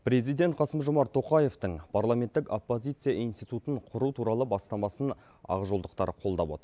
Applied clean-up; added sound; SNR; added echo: none; none; none; none.